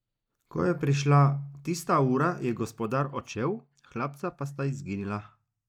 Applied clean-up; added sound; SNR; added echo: neural mask model DeepFilterNet 3.